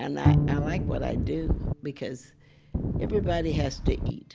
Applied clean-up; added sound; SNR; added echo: none; Wind + Bowed string instrument; -4 dB; none.